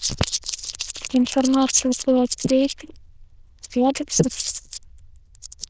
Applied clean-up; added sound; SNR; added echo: neural diffusion model UNIVERSE++.